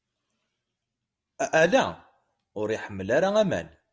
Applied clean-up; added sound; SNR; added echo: none; none; none; none.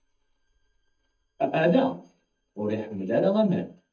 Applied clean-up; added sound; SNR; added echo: neural mask model DeepFilterNet 3.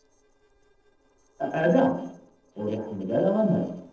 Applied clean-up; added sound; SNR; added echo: neural separator model SepFormer DNS4.